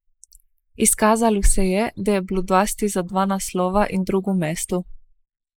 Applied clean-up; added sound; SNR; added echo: neural mask model Resemble Enhance denoiser.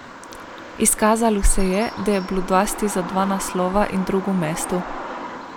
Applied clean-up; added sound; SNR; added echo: none; Bird vocalization, bird call, bird song; 12 dB; none.